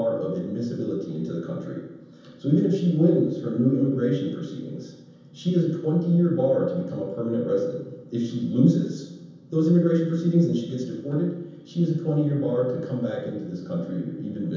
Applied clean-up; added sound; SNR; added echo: none; none; none; reverberation time 0.9 s.